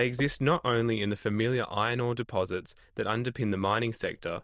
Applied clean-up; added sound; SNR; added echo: neural diffusion model UNIVERSE++.